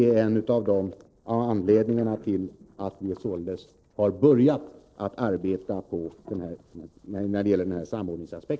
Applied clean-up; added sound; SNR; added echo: neural separator model SepFormer DNS4.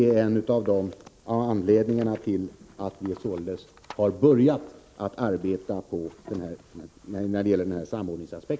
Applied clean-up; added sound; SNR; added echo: none; none; none; none.